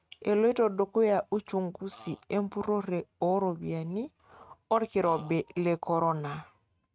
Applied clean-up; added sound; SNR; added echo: neural mask model RNNoise.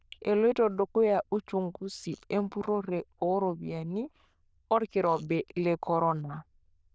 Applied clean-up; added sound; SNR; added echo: neural diffusion model UNIVERSE++.